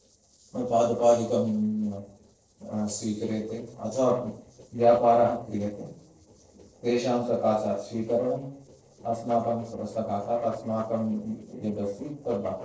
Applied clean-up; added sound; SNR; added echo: neural separator model SepFormer DNS4.